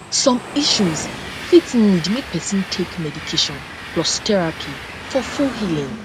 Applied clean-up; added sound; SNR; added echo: none; Train; 11 dB; none.